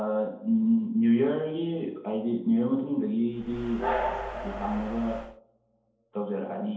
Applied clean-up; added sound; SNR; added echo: none; Train; 6 dB; reverberation time 2.2 s.